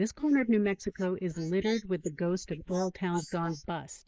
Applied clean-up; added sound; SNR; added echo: neural mask model Resemble Enhance denoiser.